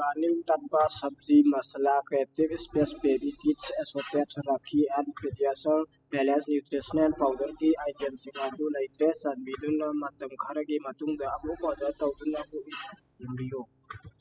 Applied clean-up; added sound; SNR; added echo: classical method spectral subtraction.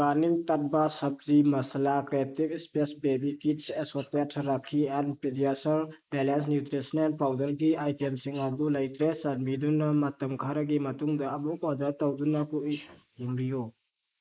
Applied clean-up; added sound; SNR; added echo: neural mask model Resemble Enhance denoiser.